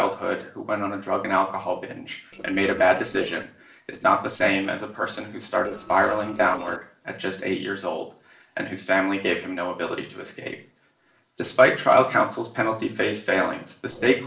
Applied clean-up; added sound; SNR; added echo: neural separator model SepFormer DNS4.